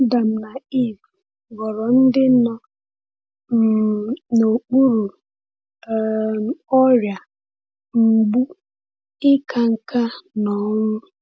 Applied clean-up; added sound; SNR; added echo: none; none; none; none.